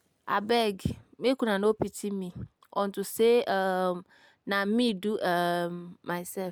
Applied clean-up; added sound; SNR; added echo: none; none; none; none.